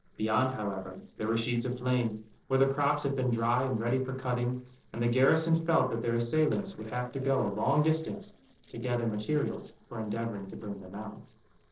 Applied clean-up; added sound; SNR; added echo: neural separator model SepFormer DNS4.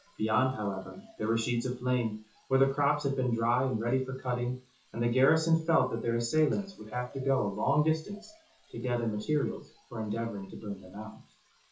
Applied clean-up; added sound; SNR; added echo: classical method WPE with log-MMSE.